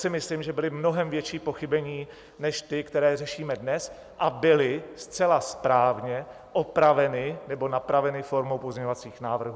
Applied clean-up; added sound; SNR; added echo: none; none; none; none.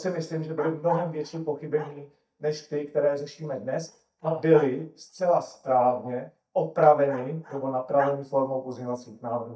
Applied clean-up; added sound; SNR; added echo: neural mask model DeepFilterNet 3.